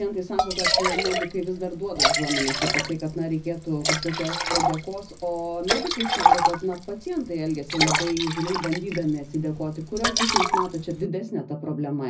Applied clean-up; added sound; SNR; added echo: none; Liquid; -2 dB; reverberation time 0.4 s.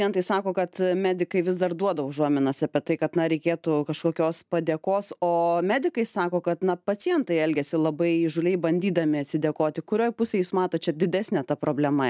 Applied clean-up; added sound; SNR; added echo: none; none; none; none.